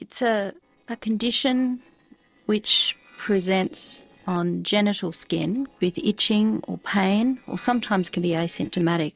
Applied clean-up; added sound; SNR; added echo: neural separator model SepFormer DNS4.